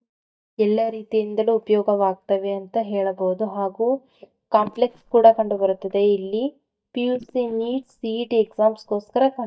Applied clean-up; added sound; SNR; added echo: neural mask model DeepFilterNet 3.